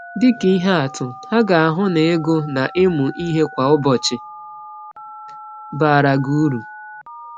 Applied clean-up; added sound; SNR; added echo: none; Telephone; 17 dB; none.